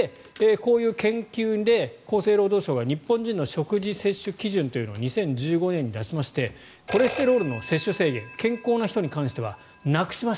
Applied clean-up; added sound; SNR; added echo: none; Telephone; 18 dB; none.